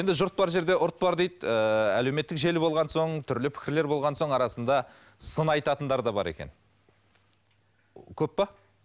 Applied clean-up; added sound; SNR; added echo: none; none; none; none.